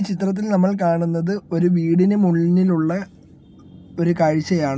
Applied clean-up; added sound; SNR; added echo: none; none; none; none.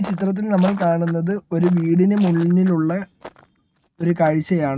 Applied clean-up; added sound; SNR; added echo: neural mask model RNNoise.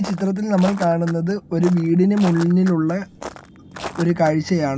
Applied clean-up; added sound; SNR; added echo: none; Walk, footsteps; 16 dB; none.